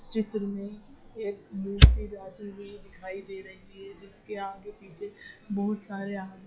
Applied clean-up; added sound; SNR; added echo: classical method log-MMSE.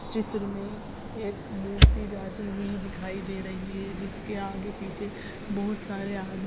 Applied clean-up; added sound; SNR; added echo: none; Fire; -5 dB; none.